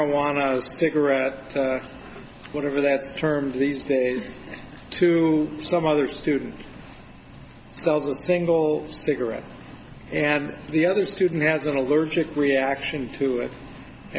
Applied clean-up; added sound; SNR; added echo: none; none; none; none.